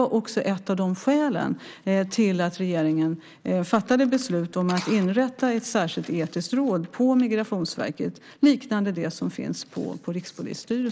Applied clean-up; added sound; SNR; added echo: none; none; none; none.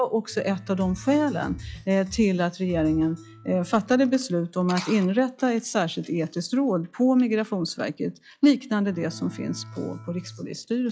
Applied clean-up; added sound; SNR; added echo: classical method log-MMSE.